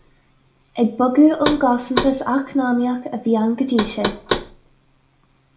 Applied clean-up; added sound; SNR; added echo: none; Knock; 9 dB; reverberation time 0.4 s.